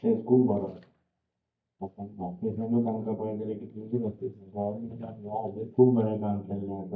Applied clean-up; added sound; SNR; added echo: neural mask model DeepFilterNet 3.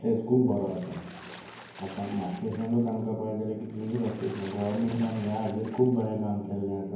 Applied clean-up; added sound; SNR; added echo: none; Water / Splash, splatter; 19 dB; reverberation time 0.9 s.